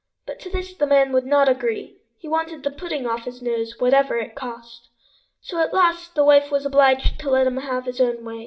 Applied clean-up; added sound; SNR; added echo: none; none; none; reverberation time 0.4 s.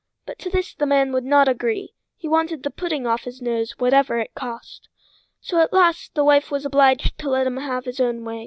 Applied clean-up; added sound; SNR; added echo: none; none; none; none.